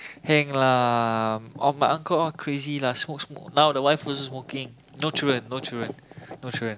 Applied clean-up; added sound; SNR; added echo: none; none; none; none.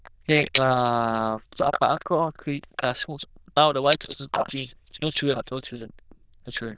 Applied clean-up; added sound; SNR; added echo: neural diffusion model UNIVERSE++.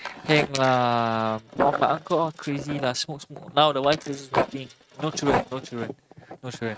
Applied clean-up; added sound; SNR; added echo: neural mask model RNNoise.